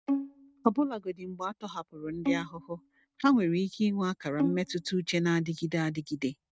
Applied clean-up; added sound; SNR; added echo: neural mask model RNNoise.